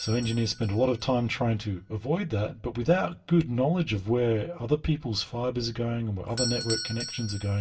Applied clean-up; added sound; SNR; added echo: none; Doorbell; 14 dB; reverberation time 0.2 s.